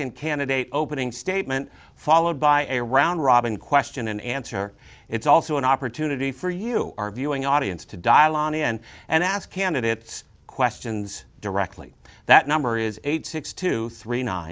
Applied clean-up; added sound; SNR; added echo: none; none; none; none.